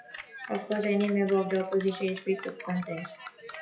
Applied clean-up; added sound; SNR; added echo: classical method WPE with log-MMSE.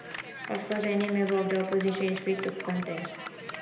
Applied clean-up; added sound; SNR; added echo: none; Clapping; 11 dB; reverberation time 1.4 s.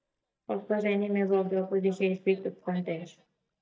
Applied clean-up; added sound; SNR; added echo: neural mask model DeepFilterNet 3.